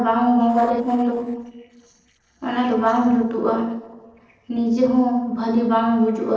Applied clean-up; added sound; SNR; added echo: neural separator model SepFormer DNS4.